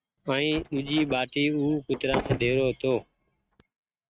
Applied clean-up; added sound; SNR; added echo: neural mask model RNNoise.